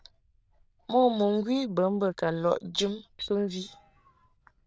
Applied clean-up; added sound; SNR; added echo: neural diffusion model UNIVERSE++.